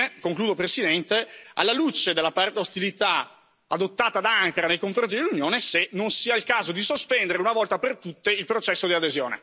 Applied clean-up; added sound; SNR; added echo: none; none; none; none.